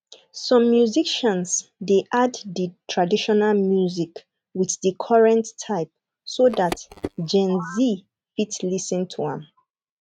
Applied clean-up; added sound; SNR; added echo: neural mask model RNNoise.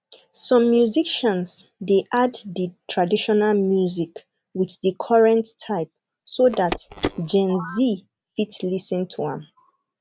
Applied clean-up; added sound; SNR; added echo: none; Telephone; 11 dB; none.